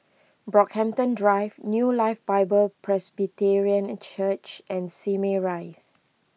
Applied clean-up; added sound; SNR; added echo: none; none; none; none.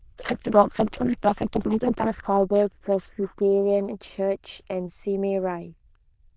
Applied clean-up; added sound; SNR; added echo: neural diffusion model UNIVERSE++.